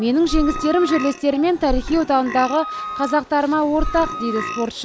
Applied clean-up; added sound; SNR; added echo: none; Wind instrument, woodwind instrument + Burping, eructation; 8 dB; none.